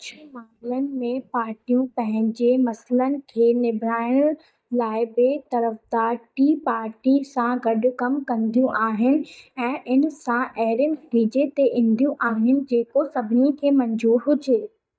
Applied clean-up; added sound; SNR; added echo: neural mask model DeepFilterNet 3.